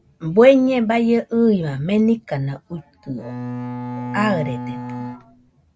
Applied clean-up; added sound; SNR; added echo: none; Bowed string instrument; 9 dB; none.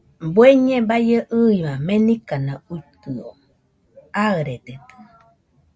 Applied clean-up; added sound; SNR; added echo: none; none; none; none.